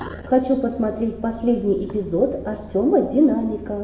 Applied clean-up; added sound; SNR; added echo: none; none; none; reverberation time 0.9 s.